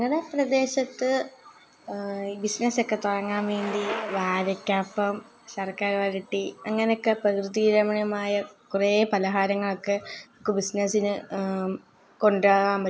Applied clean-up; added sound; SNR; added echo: none; Bicycle; 19 dB; none.